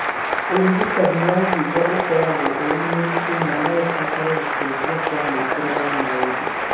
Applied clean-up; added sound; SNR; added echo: none; Applause; 0 dB; reverberation time 1.0 s.